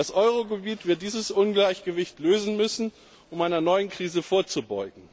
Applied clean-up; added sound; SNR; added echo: none; none; none; none.